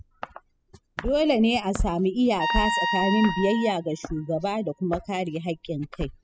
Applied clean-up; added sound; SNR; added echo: classical method spectral subtraction.